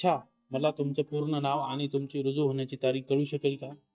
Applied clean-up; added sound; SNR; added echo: neural mask model DeepFilterNet 3.